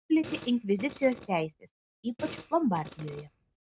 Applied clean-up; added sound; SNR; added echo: none; Fart; 16 dB; none.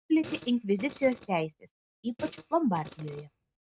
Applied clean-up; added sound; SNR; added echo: neural mask model RNNoise.